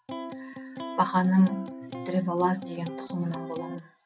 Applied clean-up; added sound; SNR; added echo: none; Electric guitar; 10 dB; none.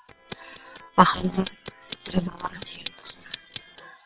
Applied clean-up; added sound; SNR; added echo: neural separator model SepFormer WHAM!.